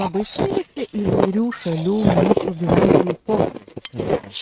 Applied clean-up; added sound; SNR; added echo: neural mask model RNNoise.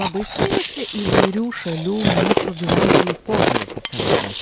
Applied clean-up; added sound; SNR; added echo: none; Chewing, mastication; -5 dB; none.